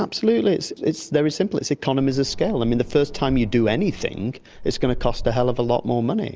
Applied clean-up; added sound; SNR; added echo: none; Boat, Water vehicle; 9 dB; none.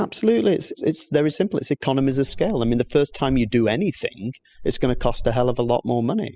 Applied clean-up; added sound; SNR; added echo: classical method spectral subtraction.